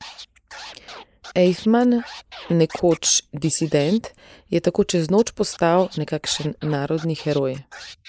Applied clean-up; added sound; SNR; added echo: neural mask model Resemble Enhance denoiser.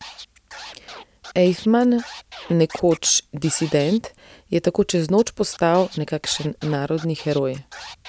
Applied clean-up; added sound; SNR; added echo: none; Scratching (performance technique); 20 dB; none.